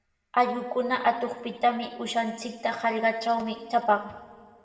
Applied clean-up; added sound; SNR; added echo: none; none; none; reverberation time 1.9 s.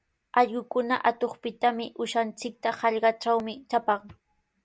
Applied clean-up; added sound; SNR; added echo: none; none; none; none.